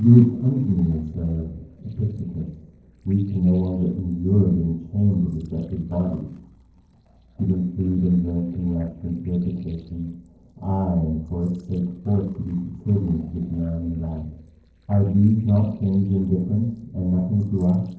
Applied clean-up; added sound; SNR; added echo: neural separator model SepFormer DNS4.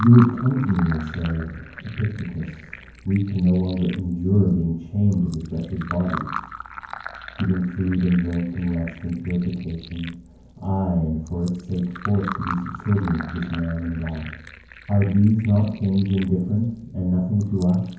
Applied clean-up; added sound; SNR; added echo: none; Fill (with liquid); 16 dB; reverberation time 0.9 s.